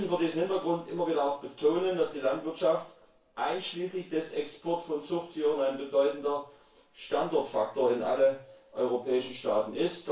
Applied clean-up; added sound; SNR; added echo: none; none; none; reverberation time 0.3 s.